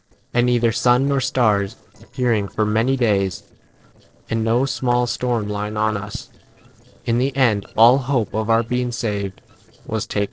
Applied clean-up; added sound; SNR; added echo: neural separator model SepFormer DNS4.